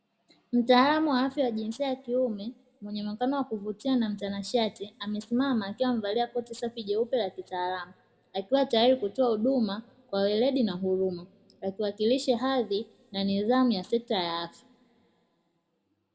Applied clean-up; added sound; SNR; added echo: none; none; none; reverberation time 0.6 s.